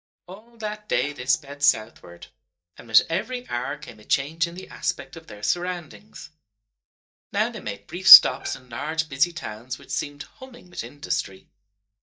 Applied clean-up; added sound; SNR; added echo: neural mask model DeepFilterNet 3.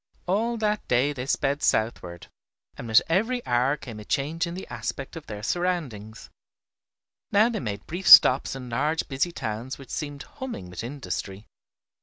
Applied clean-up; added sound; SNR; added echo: none; none; none; none.